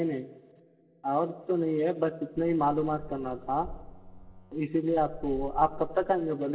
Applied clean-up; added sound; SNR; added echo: none; Boat, Water vehicle; 12 dB; reverberation time 1.9 s.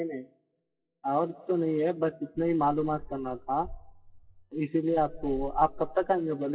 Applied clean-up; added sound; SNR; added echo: classical method WPE with log-MMSE.